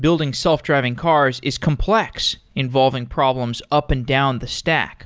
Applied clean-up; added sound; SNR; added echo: none; none; none; none.